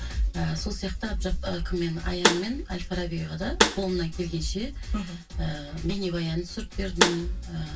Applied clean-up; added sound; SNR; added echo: none; Snare drum; -4 dB; reverberation time 0.1 s.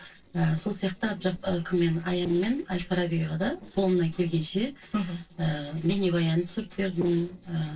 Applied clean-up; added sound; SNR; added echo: neural separator model SepFormer DNS4.